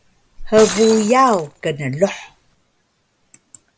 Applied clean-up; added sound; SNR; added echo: none; Shatter; 13 dB; none.